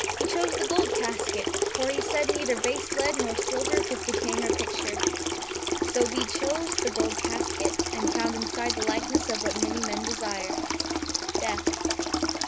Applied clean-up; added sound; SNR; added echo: none; Sink (filling or washing) / Water tap, faucet; -5 dB; none.